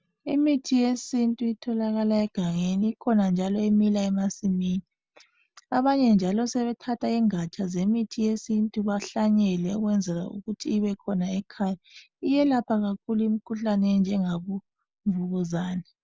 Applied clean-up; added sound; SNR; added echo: none; none; none; none.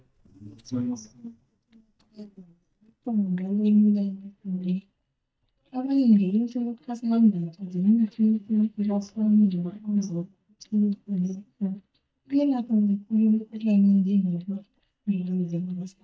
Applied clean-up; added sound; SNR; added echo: neural mask model DeepFilterNet 3.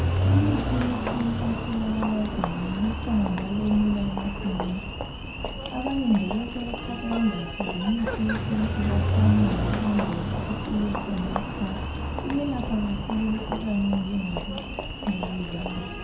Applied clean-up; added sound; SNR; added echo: none; Engine; 0 dB; reverberation time 0.6 s.